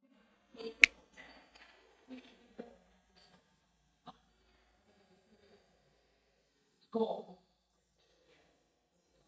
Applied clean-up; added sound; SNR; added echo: neural mask model DeepFilterNet 3.